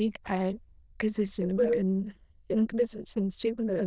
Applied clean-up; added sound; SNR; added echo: neural diffusion model UNIVERSE++.